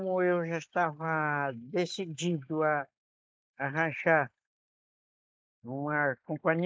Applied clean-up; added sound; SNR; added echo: neural mask model Resemble Enhance denoiser.